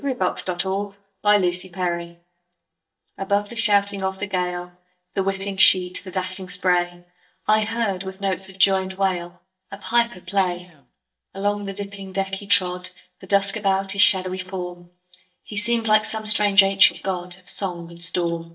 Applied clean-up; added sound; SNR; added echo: neural mask model DeepFilterNet 3.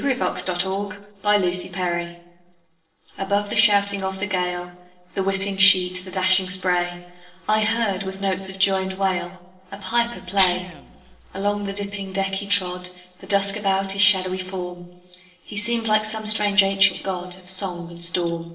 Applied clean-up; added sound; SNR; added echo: neural separator model SepFormer DNS4.